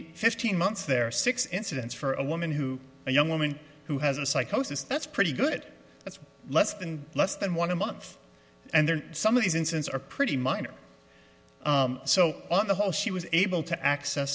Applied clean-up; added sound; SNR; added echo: none; none; none; none.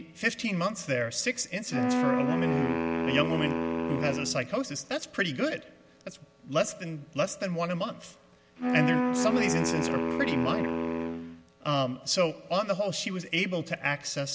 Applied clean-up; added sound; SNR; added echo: none; Wind instrument, woodwind instrument; -1 dB; none.